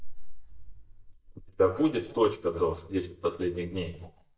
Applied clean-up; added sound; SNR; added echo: neural mask model DeepFilterNet 3.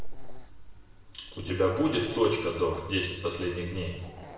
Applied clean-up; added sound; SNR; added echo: none; Dog; 19 dB; reverberation time 1.1 s.